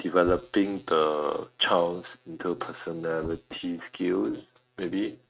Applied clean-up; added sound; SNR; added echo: neural mask model RNNoise.